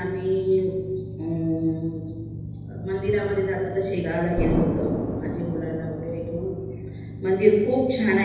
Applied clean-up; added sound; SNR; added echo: none; Explosion; 9 dB; reverberation time 1.1 s.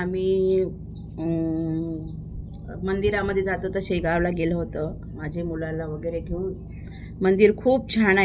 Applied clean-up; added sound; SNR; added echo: none; none; none; none.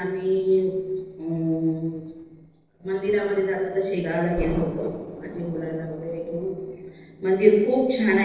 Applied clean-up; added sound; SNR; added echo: neural separator model SepFormer DNS4.